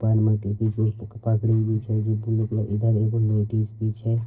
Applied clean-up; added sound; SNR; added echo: neural separator model SepFormer DNS4.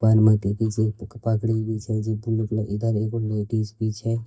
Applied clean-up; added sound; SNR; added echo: neural mask model DeepFilterNet 3.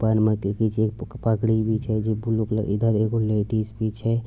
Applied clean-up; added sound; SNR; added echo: none; none; none; none.